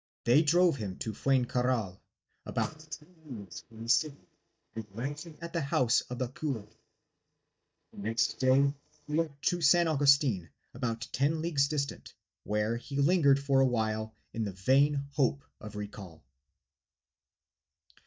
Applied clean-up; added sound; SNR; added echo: neural mask model DeepFilterNet 3.